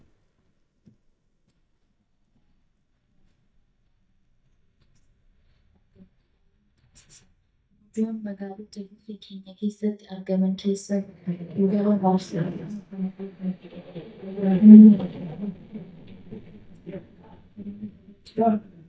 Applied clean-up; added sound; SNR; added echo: neural mask model DeepFilterNet 3.